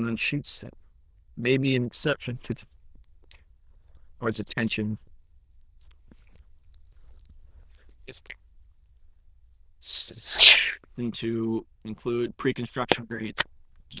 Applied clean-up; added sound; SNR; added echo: neural diffusion model UNIVERSE++.